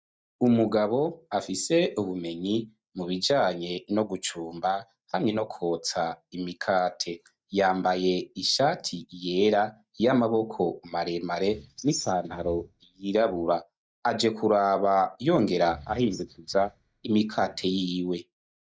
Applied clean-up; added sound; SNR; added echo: neural mask model DeepFilterNet 3.